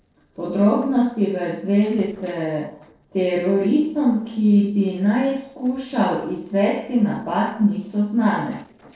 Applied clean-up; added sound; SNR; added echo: neural separator model SepFormer DNS4.